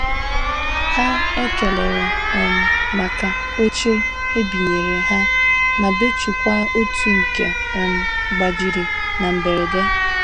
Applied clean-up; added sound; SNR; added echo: none; Alarm; -3 dB; none.